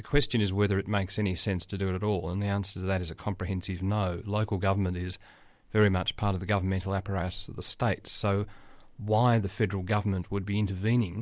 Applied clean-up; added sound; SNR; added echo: none; none; none; none.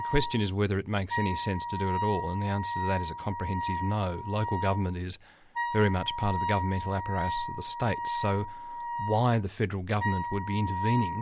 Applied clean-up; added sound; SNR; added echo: none; Wind instrument, woodwind instrument; 5 dB; none.